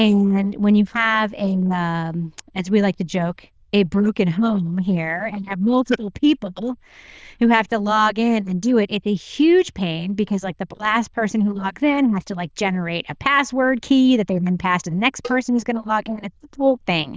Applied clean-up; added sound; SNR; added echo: neural diffusion model UNIVERSE++.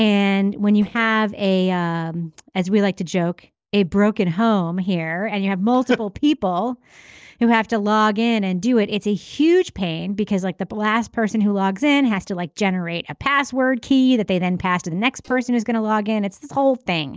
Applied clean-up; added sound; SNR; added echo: neural separator model SepFormer DNS4.